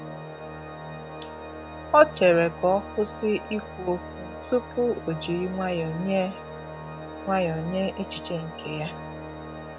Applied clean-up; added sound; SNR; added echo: none; Organ; 11 dB; none.